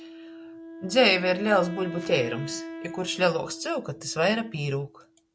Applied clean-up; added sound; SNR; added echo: none; Wind instrument, woodwind instrument; 13 dB; none.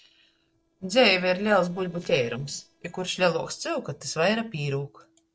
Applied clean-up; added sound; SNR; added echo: neural separator model SepFormer DNS4.